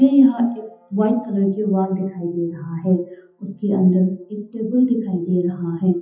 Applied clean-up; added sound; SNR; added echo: classical method WPE with log-MMSE.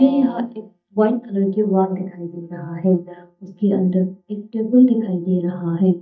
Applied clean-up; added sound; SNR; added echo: neural mask model DeepFilterNet 3.